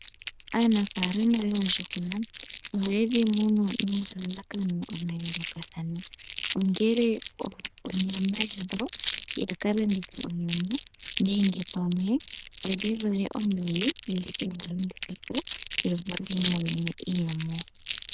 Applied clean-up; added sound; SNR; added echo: neural diffusion model UNIVERSE++.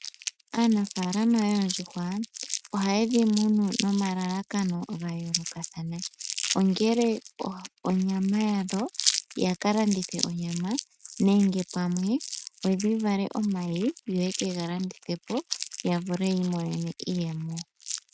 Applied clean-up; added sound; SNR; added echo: neural mask model RNNoise.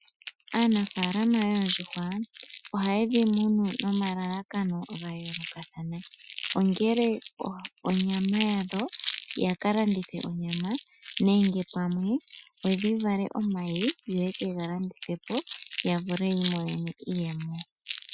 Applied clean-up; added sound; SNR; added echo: classical method Wiener filter.